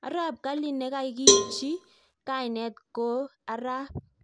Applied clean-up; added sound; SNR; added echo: none; Cowbell; -4 dB; none.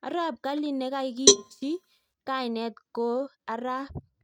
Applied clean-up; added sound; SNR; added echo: neural mask model RNNoise.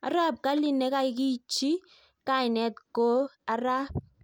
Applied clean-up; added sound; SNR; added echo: none; none; none; none.